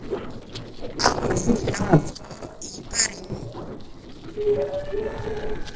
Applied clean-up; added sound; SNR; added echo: neural separator model SepFormer DNS4.